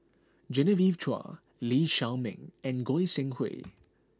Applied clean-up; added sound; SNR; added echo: none; none; none; none.